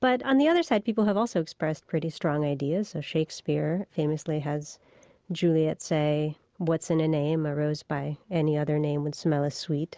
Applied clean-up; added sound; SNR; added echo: none; none; none; none.